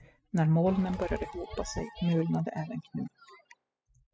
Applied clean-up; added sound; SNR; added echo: classical method spectral subtraction.